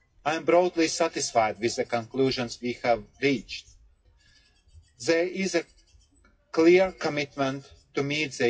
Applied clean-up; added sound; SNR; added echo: classical method WPE with log-MMSE.